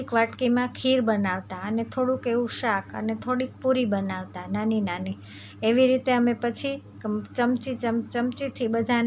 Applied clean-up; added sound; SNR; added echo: none; none; none; none.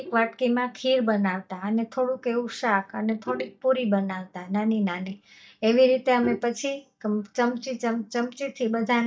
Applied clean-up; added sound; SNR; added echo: neural mask model DeepFilterNet 3.